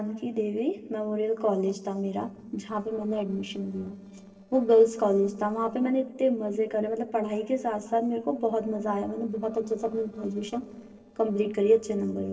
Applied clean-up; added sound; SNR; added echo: neural separator model SepFormer DNS4.